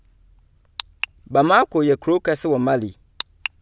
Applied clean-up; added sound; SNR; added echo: none; none; none; none.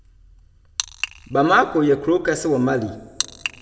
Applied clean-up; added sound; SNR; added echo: none; none; none; reverberation time 1.0 s.